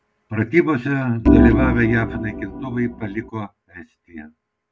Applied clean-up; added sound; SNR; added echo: none; Organ; -3 dB; none.